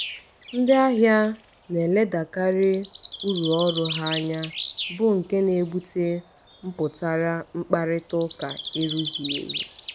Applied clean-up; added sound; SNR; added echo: none; Bird; 9 dB; none.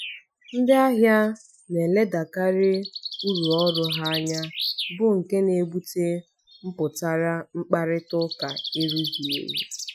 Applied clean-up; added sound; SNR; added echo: classical method Wiener filter.